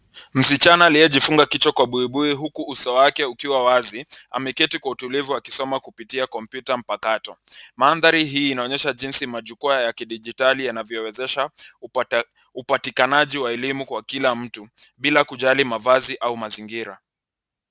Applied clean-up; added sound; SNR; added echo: none; none; none; none.